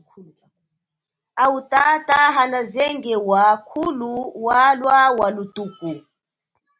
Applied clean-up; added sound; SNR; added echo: none; none; none; none.